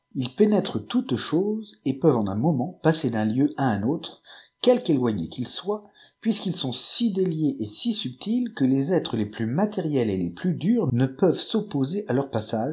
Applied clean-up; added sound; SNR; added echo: none; none; none; none.